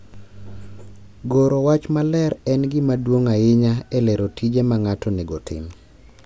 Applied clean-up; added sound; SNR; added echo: none; none; none; none.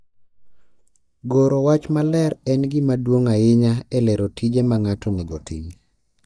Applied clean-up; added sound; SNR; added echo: neural mask model DeepFilterNet 3.